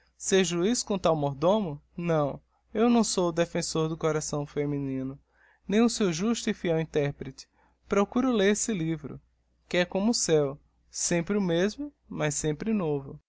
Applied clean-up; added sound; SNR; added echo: none; none; none; none.